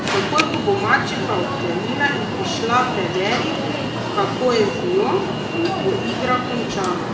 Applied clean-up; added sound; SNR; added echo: none; Alarm; 2 dB; reverberation time 0.9 s.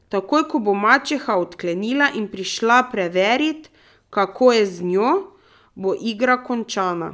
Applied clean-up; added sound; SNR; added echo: none; none; none; none.